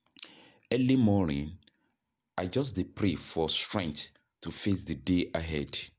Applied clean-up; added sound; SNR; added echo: none; none; none; none.